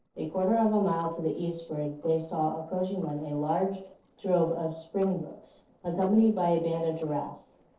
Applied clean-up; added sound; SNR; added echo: neural separator model SepFormer DNS4.